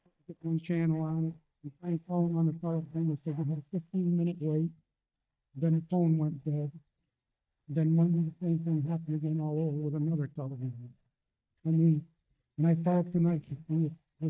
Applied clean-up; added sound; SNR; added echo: neural mask model DeepFilterNet 3.